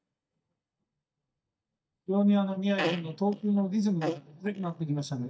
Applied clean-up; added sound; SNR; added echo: neural mask model DeepFilterNet 3.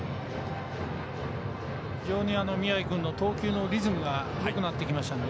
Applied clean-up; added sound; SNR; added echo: none; none; none; none.